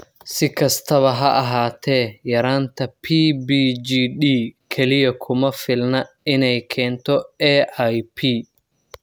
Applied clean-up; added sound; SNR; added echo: none; none; none; none.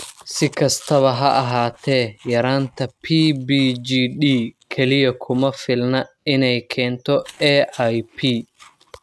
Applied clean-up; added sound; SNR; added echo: neural mask model RNNoise.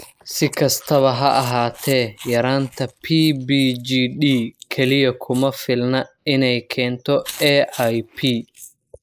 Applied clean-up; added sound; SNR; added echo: neural mask model Resemble Enhance denoiser.